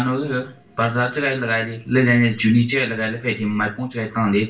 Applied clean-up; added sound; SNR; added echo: none; none; none; reverberation time 0.3 s.